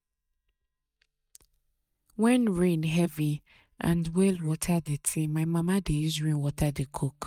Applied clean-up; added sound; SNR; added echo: neural mask model DeepFilterNet 3.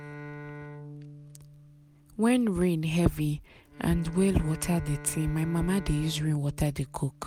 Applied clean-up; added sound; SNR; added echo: none; Bowed string instrument; 16 dB; none.